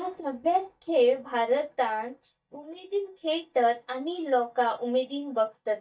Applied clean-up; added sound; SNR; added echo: neural mask model DeepFilterNet 3.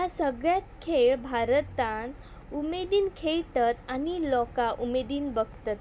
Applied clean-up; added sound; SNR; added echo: none; none; none; none.